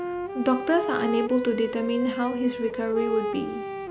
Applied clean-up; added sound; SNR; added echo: none; Wind instrument, woodwind instrument; 5 dB; none.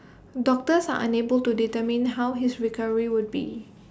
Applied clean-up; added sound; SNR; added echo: none; none; none; none.